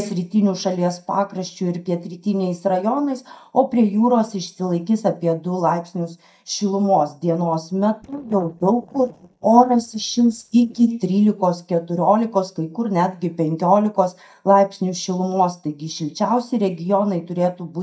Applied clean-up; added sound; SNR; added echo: neural mask model DeepFilterNet 3.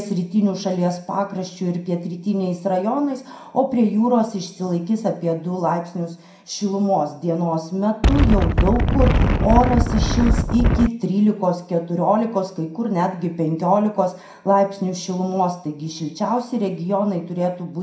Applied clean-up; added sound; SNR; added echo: none; Wind; -4 dB; reverberation time 0.5 s.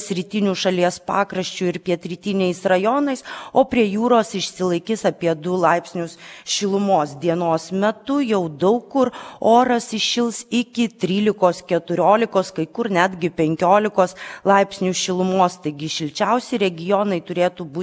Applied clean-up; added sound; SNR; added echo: none; none; none; none.